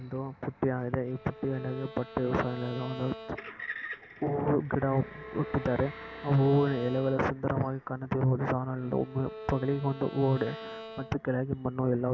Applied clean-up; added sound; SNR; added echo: none; Bowed string instrument; 16 dB; none.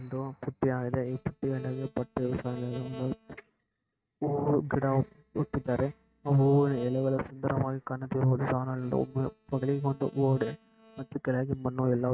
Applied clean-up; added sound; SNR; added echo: neural mask model RNNoise.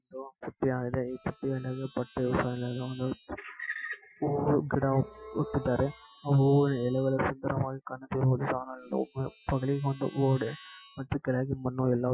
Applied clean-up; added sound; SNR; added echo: classical method Wiener filter.